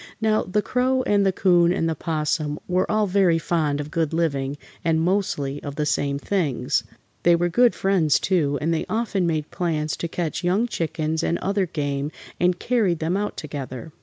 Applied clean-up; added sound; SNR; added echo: none; none; none; none.